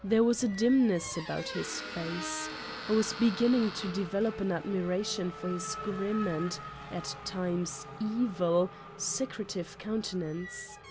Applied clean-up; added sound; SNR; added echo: none; Squeak + Race car, auto racing / Accelerating, revving, vroom; 11 dB; none.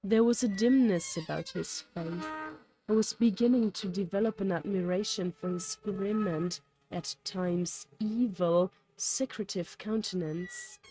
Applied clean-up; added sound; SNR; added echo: neural mask model RNNoise.